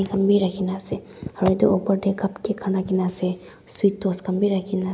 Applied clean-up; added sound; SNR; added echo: none; none; none; none.